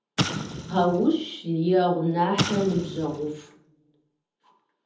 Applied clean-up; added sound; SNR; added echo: none; Explosion; 7 dB; reverberation time 0.7 s.